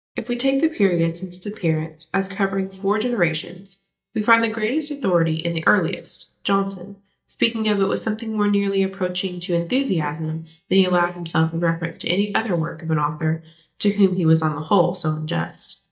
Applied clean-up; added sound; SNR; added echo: neural mask model DeepFilterNet 3.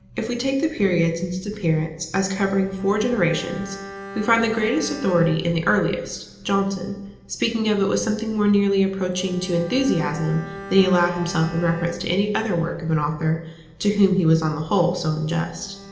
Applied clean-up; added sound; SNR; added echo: none; Bowed string instrument; 18 dB; reverberation time 0.8 s.